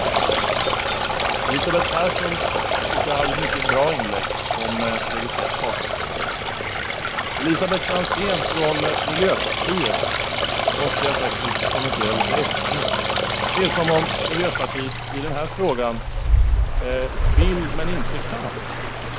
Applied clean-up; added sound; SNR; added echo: none; Stream; -4 dB; none.